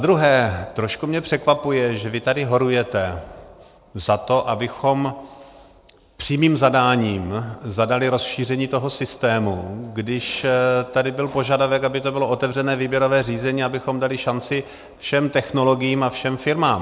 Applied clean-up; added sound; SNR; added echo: none; none; none; none.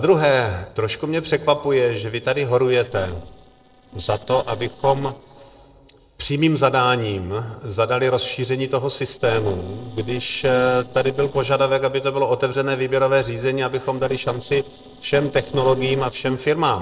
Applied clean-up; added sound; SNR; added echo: neural separator model SepFormer DNS4.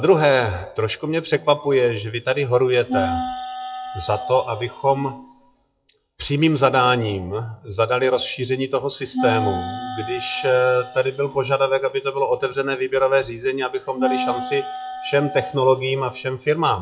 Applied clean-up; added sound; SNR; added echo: classical method WPE with log-MMSE.